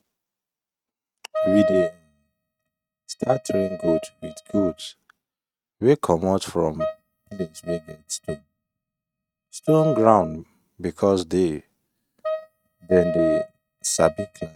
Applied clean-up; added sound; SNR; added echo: neural mask model RNNoise.